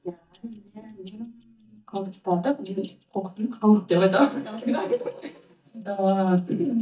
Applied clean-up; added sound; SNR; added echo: neural mask model DeepFilterNet 3.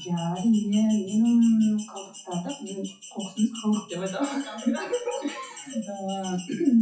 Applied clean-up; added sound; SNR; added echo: classical method WPE with log-MMSE.